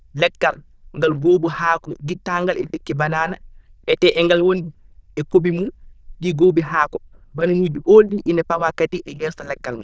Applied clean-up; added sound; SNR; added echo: neural diffusion model UNIVERSE++.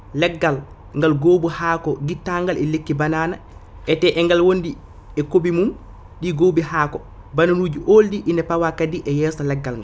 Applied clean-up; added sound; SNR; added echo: none; none; none; none.